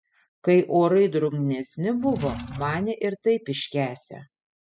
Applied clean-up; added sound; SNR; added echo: classical method spectral subtraction.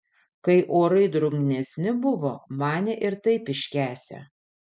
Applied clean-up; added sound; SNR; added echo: none; none; none; none.